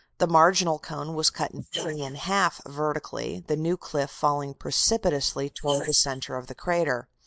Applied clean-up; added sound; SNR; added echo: neural mask model Resemble Enhance denoiser.